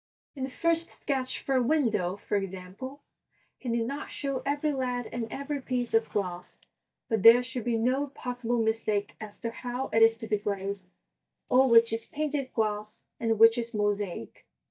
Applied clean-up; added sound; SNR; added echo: neural mask model DeepFilterNet 3.